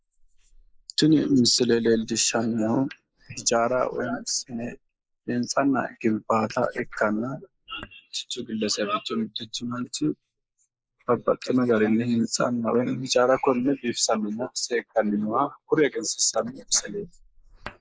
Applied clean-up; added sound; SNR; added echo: neural mask model Resemble Enhance denoiser.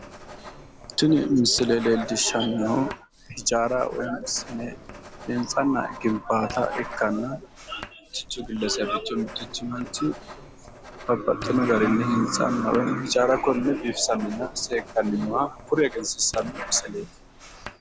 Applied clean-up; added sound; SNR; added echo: none; Writing; 16 dB; none.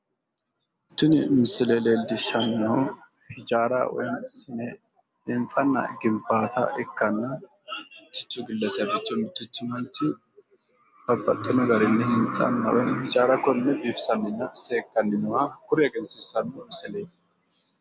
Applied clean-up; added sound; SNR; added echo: none; none; none; none.